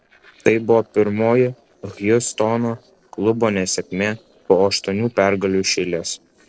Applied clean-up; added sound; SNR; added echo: neural separator model SepFormer DNS4.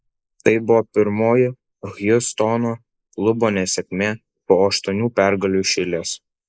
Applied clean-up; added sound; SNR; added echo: neural mask model Resemble Enhance denoiser.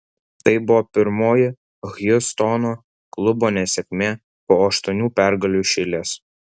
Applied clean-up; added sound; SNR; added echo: none; none; none; none.